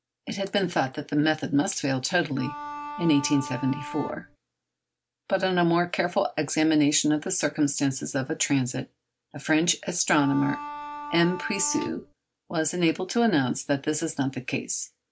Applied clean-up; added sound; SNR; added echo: none; Bowed string instrument; 11 dB; none.